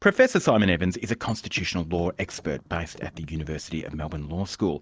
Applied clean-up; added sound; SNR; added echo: neural separator model SepFormer DNS4.